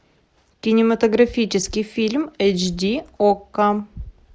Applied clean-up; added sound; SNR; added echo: none; none; none; none.